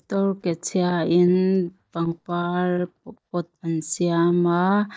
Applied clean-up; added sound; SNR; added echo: neural mask model DeepFilterNet 3.